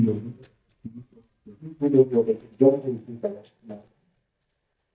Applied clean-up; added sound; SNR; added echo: neural mask model DeepFilterNet 3.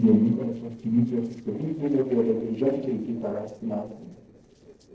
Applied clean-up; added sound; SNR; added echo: neural separator model SepFormer DNS4.